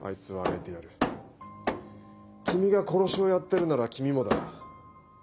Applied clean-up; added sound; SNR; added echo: none; none; none; none.